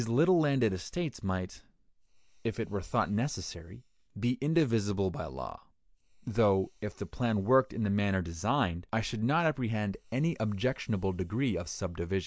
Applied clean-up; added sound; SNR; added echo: neural mask model Resemble Enhance denoiser.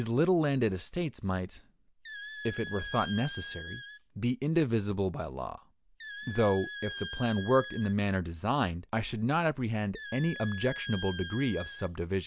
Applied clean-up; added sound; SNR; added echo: none; Squeak; 14 dB; none.